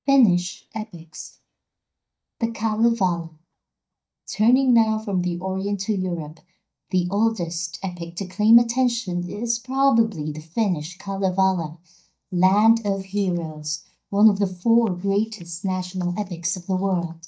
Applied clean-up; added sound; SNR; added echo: neural mask model DeepFilterNet 3.